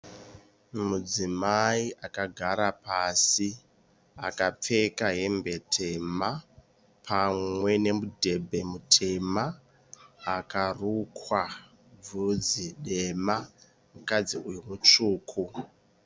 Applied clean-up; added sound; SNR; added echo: none; none; none; none.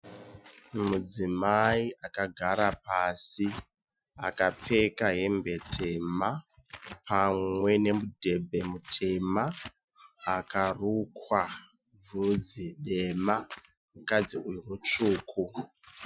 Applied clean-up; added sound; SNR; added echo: classical method Wiener filter.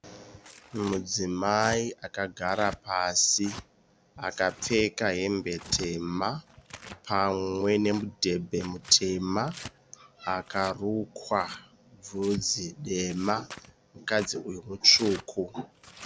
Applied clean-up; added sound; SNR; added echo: none; Tearing; 19 dB; none.